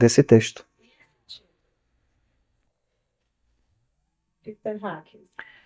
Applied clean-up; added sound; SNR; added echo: neural mask model DeepFilterNet 3.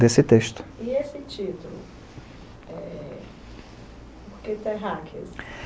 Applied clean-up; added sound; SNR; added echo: none; none; none; none.